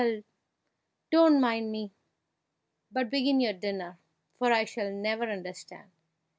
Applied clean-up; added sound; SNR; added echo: none; none; none; none.